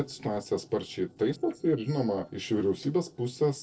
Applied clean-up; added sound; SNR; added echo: neural separator model SepFormer DNS4.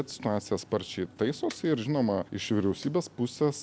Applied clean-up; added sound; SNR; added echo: none; none; none; none.